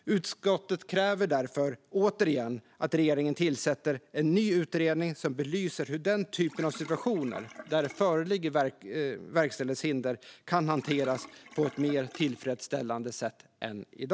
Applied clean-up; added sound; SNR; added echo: none; Sink (filling or washing); 20 dB; none.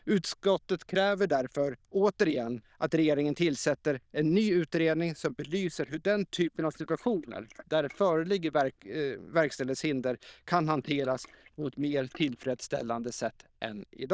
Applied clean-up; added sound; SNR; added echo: neural diffusion model UNIVERSE++.